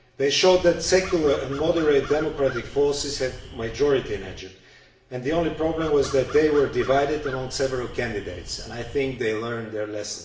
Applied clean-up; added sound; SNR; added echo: none; Crow; 14 dB; reverberation time 0.7 s.